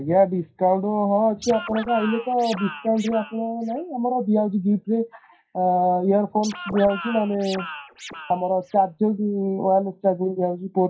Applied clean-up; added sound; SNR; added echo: classical method WPE with log-MMSE.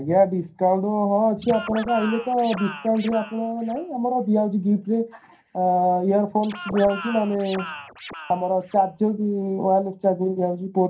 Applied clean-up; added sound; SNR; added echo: none; Scratching (performance technique); 14 dB; reverberation time 0.3 s.